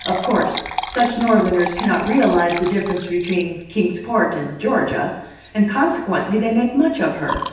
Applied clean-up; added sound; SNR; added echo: none; Liquid; 11 dB; reverberation time 0.9 s.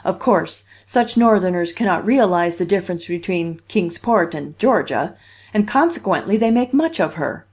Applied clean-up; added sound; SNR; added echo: none; none; none; none.